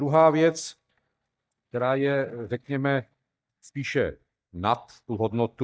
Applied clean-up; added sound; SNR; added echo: neural mask model DeepFilterNet 3.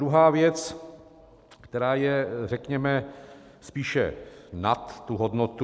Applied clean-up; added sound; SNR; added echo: none; none; none; none.